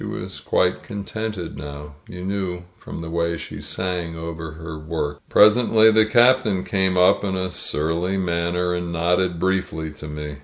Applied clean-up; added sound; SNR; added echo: none; none; none; none.